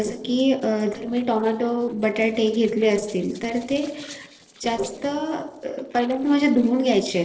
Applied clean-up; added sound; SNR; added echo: neural separator model SepFormer DNS4.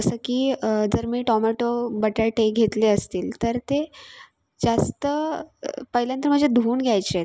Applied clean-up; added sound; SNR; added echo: none; none; none; none.